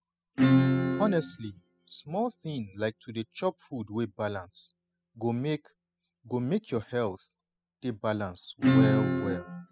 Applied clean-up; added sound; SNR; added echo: classical method spectral subtraction.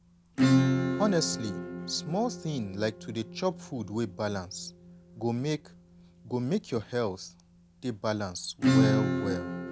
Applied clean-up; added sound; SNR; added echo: none; Acoustic guitar / Strum; -2 dB; none.